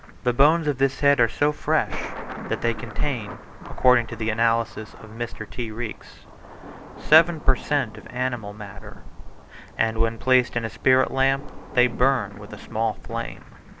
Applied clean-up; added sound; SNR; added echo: none; Thunder + Thunder; 18 dB; none.